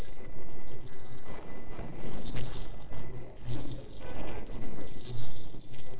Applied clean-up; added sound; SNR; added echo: neural separator model SepFormer DNS4.